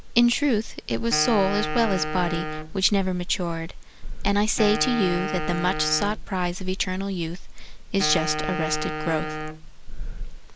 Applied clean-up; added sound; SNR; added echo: none; Wind instrument, woodwind instrument; 8 dB; none.